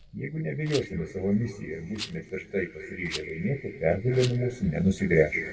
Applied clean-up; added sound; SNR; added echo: none; Rattle; 18 dB; reverberation time 2.5 s.